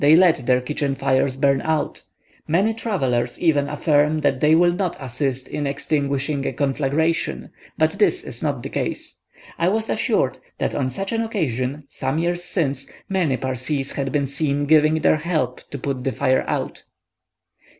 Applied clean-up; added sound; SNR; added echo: none; none; none; none.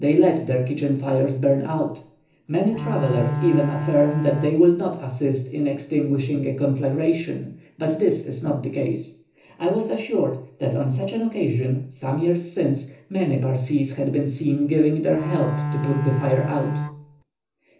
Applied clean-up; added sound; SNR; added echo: none; Bowed string instrument; 4 dB; reverberation time 0.7 s.